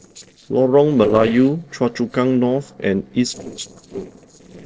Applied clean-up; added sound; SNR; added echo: neural separator model SepFormer DNS4.